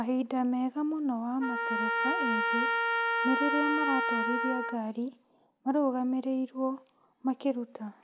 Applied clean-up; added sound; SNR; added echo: none; Trumpet; 1 dB; none.